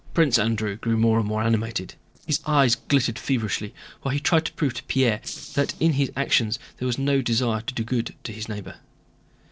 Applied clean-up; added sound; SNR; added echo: neural separator model SepFormer DNS4.